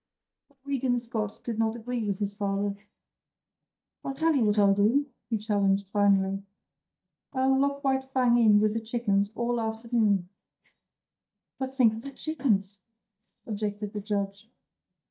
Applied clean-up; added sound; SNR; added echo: neural mask model DeepFilterNet 3.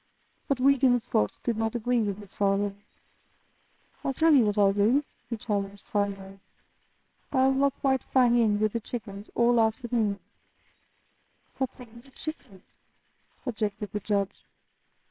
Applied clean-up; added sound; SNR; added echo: neural separator model SepFormer WHAMR!.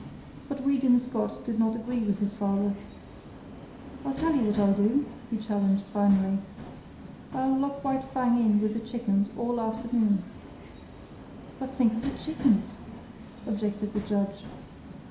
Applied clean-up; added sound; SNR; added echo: none; Subway, metro, underground; 14 dB; reverberation time 0.7 s.